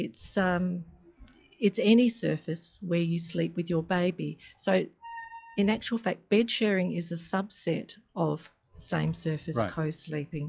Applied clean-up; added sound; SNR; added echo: classical method log-MMSE.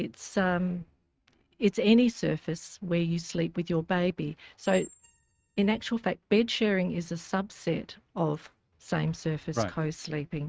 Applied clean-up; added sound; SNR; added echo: neural mask model RNNoise.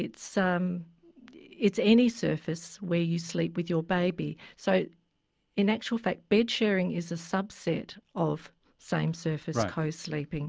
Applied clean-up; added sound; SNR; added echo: none; none; none; none.